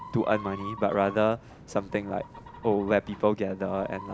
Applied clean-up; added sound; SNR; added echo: none; Chicken, rooster; 16 dB; none.